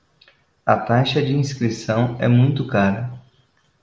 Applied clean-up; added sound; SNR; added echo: none; none; none; none.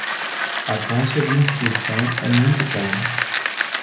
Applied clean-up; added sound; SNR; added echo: none; Bicycle; 2 dB; reverberation time 0.4 s.